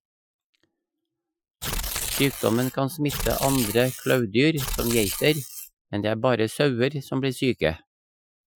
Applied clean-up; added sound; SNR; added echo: classical method Wiener filter.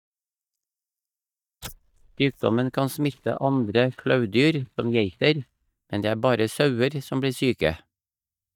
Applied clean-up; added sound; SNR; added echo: neural mask model DeepFilterNet 3.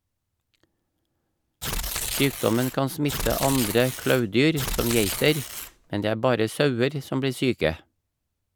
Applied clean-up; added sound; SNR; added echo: none; Tearing; 6 dB; none.